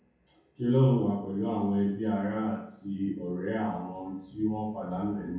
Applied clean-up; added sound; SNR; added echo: none; none; none; reverberation time 0.5 s.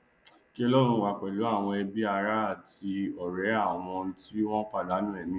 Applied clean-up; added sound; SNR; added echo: none; none; none; none.